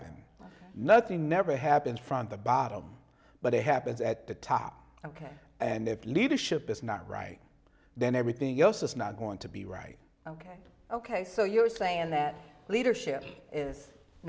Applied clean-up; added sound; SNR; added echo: none; none; none; none.